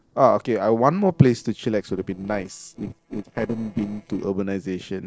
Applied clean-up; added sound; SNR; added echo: neural separator model SepFormer DNS4.